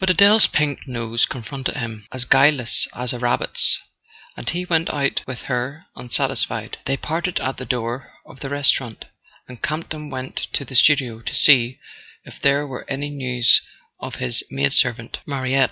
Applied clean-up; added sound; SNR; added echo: none; none; none; none.